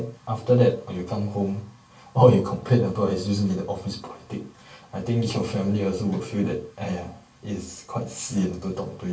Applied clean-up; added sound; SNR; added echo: none; none; none; reverberation time 0.3 s.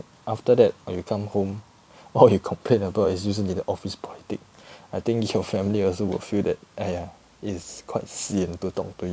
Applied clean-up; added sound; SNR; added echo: none; none; none; none.